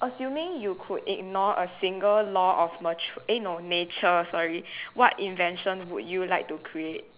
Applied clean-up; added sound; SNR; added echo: none; none; none; none.